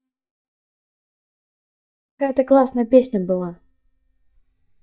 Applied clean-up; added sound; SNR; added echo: neural mask model DeepFilterNet 3.